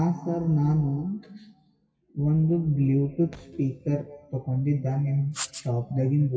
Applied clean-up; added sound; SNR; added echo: classical method WPE with log-MMSE.